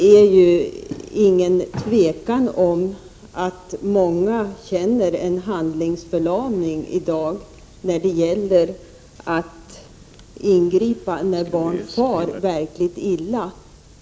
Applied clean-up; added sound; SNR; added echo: none; none; none; none.